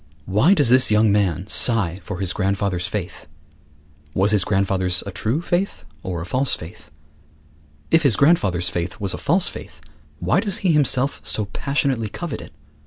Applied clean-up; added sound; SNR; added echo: none; none; none; none.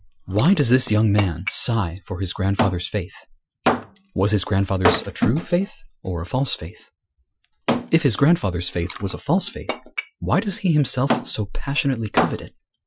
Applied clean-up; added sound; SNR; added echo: classical method Wiener filter.